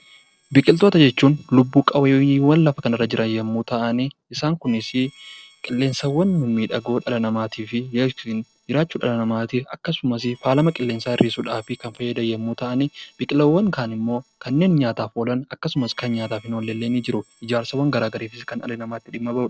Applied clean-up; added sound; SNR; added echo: neural separator model SepFormer DNS4.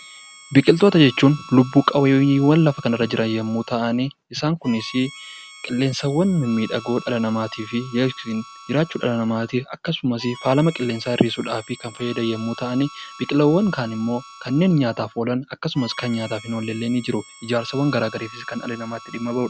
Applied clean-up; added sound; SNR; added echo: none; Harmonica; 20 dB; none.